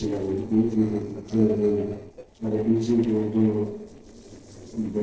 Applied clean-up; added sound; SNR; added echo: neural separator model SepFormer DNS4.